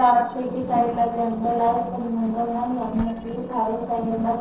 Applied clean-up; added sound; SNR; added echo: neural separator model SepFormer DNS4.